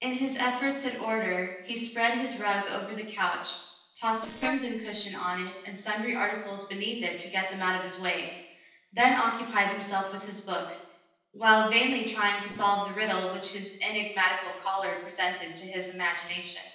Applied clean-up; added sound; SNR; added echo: neural separator model SepFormer DNS4.